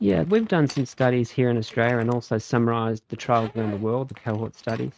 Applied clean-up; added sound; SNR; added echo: neural mask model RNNoise.